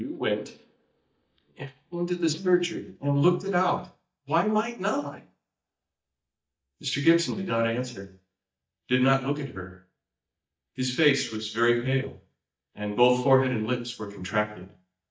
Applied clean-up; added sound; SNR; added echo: neural mask model DeepFilterNet 3.